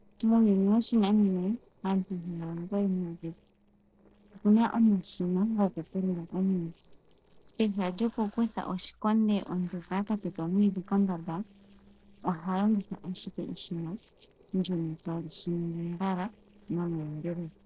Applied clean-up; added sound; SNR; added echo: neural separator model SepFormer DNS4.